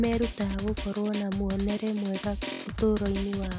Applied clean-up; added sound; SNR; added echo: none; Drum; 6 dB; none.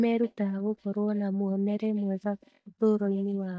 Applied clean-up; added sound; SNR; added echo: neural mask model DeepFilterNet 3.